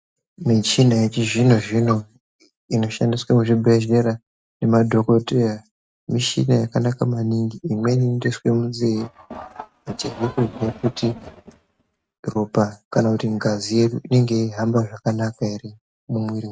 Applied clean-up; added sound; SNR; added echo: neural mask model RNNoise.